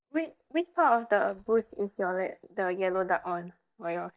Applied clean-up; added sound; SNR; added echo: neural mask model DeepFilterNet 3.